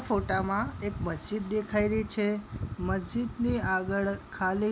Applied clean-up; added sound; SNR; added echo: none; none; none; none.